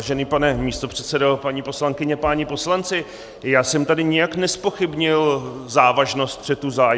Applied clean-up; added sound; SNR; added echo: none; none; none; none.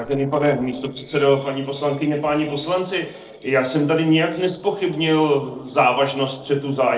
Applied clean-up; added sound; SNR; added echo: neural separator model SepFormer DNS4.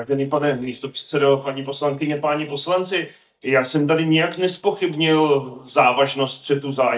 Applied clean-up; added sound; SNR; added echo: neural mask model DeepFilterNet 3.